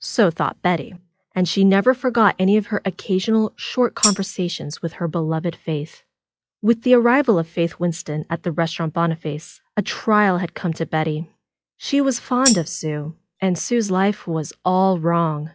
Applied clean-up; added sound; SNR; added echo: classical method log-MMSE.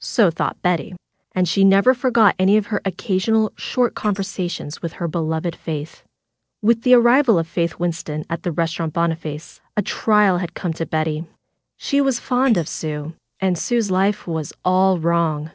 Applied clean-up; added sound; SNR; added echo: neural separator model SepFormer DNS4.